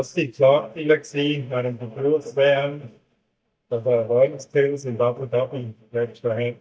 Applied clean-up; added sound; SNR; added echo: neural mask model DeepFilterNet 3.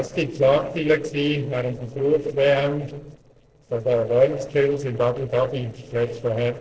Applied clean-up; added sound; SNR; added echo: neural separator model SepFormer DNS4.